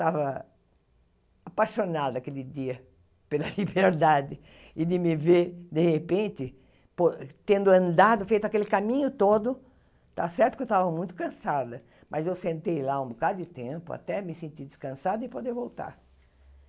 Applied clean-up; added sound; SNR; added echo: none; none; none; none.